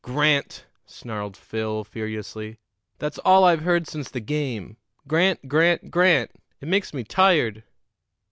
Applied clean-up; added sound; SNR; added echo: none; none; none; none.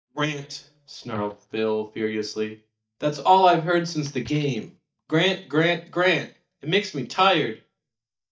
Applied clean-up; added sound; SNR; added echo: neural mask model DeepFilterNet 3.